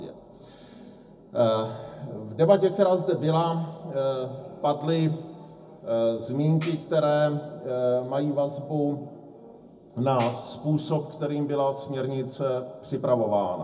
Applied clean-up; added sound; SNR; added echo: none; Tambourine; 4 dB; reverberation time 0.4 s.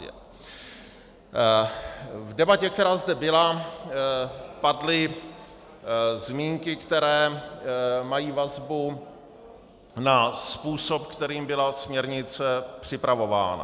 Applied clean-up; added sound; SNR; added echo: none; none; none; none.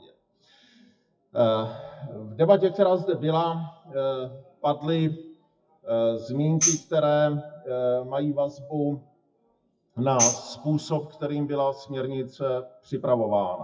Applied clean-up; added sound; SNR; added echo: classical method WPE with log-MMSE.